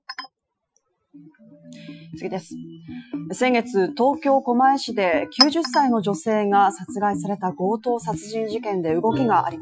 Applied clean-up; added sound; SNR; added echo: classical method Wiener filter.